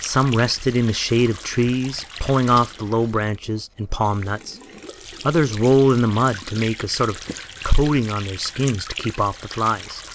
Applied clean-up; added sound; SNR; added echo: none; Sink (filling or washing) / Water; 16 dB; none.